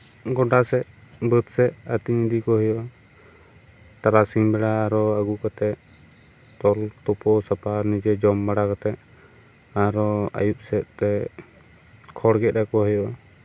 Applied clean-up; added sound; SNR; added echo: none; none; none; none.